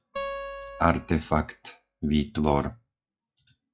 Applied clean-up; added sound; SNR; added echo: classical method log-MMSE.